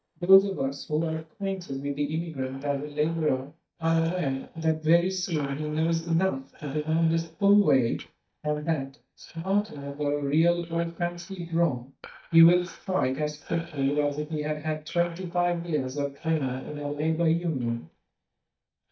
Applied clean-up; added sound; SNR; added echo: neural mask model DeepFilterNet 3.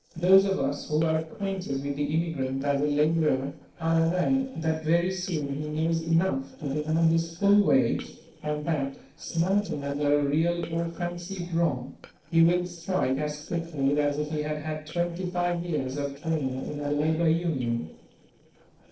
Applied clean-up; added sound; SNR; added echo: neural separator model SepFormer DNS4.